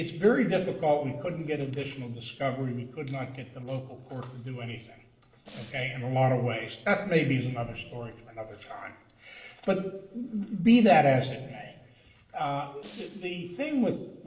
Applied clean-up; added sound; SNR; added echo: neural separator model SepFormer DNS4.